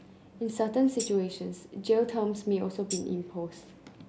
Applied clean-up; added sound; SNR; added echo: none; Tambourine; 14 dB; none.